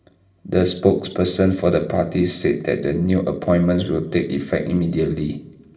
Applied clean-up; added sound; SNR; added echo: none; none; none; reverberation time 0.9 s.